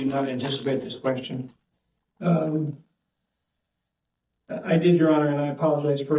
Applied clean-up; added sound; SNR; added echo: neural mask model DeepFilterNet 3.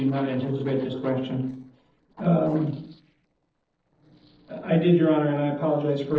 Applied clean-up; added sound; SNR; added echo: neural separator model SepFormer DNS4.